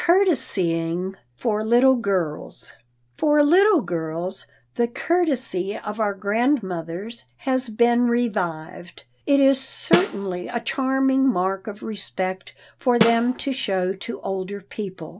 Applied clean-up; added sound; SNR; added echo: none; Snare drum; 4 dB; none.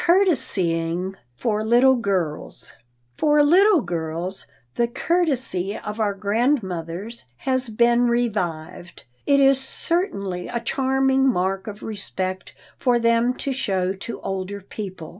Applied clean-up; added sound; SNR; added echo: none; none; none; none.